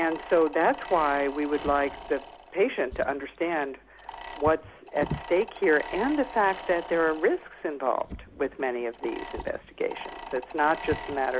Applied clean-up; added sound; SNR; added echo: none; Drawer open or close + Mechanisms; 13 dB; none.